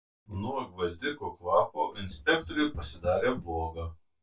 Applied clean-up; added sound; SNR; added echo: none; Run; 14 dB; reverberation time 0.1 s.